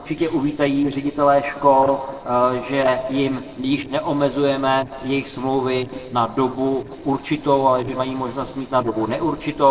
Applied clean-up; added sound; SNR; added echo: neural separator model SepFormer DNS4.